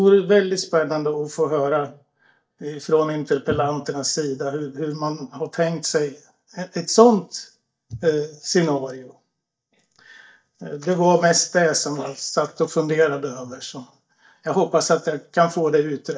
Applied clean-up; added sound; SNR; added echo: neural mask model DeepFilterNet 3.